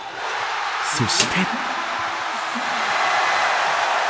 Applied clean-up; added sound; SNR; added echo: none; Snare drum; 10 dB; none.